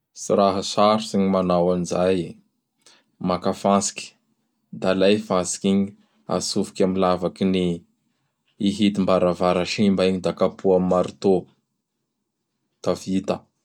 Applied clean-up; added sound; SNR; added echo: none; none; none; none.